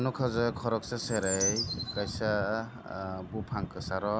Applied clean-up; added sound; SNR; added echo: none; Bird; 3 dB; none.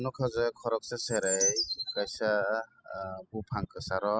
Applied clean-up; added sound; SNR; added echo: classical method spectral subtraction.